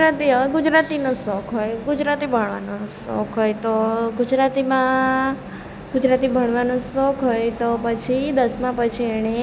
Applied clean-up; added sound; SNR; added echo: none; none; none; none.